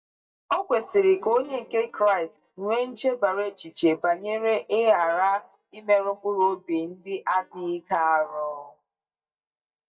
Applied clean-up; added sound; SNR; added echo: neural mask model DeepFilterNet 3.